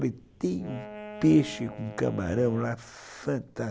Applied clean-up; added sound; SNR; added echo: none; Wind instrument, woodwind instrument; 16 dB; none.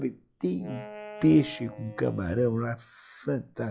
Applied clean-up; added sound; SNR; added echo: classical method log-MMSE.